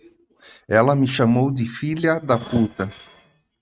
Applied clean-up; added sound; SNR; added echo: neural mask model RNNoise.